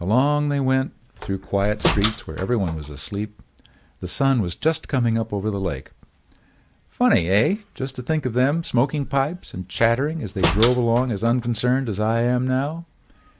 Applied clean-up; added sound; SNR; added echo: none; Slam; 8 dB; none.